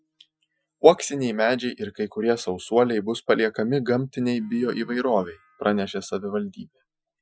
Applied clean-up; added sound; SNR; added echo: classical method Wiener filter.